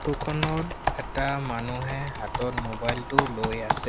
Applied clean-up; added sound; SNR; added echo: none; Computer keyboard; 0 dB; none.